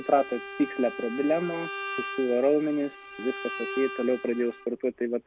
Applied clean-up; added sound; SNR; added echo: none; Bowed string instrument; 11 dB; none.